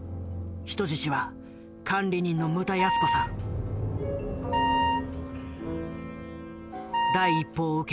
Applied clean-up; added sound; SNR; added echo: none; Wind instrument, woodwind instrument; -2 dB; none.